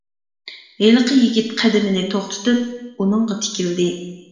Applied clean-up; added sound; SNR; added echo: none; none; none; reverberation time 0.9 s.